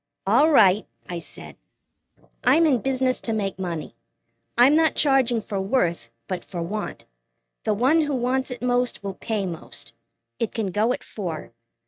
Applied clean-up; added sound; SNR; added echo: neural mask model RNNoise.